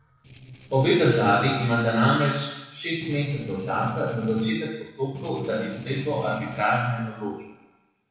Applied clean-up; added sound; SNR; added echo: neural separator model SepFormer DNS4.